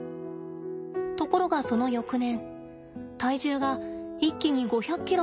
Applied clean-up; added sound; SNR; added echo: none; none; none; none.